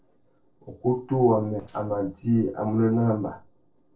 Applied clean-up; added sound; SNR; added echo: neural separator model SepFormer DNS4.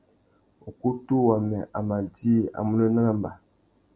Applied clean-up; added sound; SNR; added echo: none; none; none; none.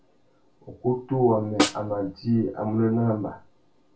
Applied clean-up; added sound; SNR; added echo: none; Snare drum; 2 dB; reverberation time 0.3 s.